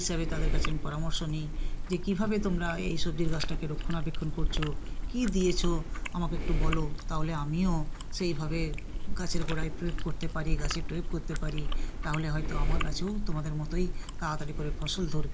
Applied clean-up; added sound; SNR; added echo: none; Chewing, mastication; -4 dB; none.